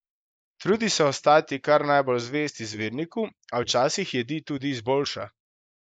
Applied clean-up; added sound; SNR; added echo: neural mask model Resemble Enhance denoiser.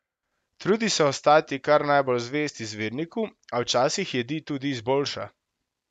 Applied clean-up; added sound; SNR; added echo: none; none; none; none.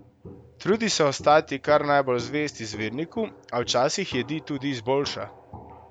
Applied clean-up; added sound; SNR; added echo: none; Walk, footsteps; 19 dB; none.